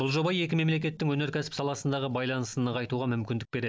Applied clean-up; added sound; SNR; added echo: none; none; none; none.